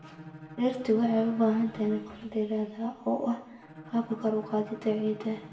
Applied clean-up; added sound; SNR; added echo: none; Bowed string instrument; 18 dB; reverberation time 0.7 s.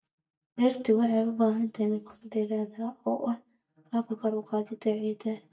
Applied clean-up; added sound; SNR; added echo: neural mask model DeepFilterNet 3.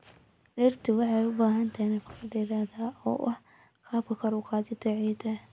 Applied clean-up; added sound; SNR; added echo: none; none; none; none.